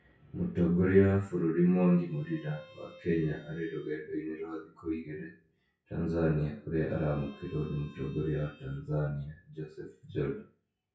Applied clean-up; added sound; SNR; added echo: classical method WPE with log-MMSE.